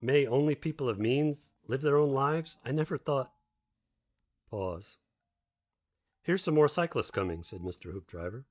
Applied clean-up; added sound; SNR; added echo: neural mask model DeepFilterNet 3.